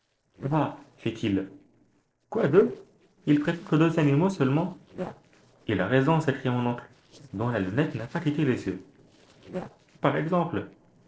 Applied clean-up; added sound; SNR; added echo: neural separator model SepFormer DNS4.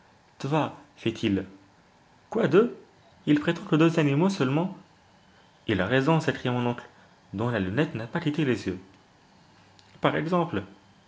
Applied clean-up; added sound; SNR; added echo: none; none; none; none.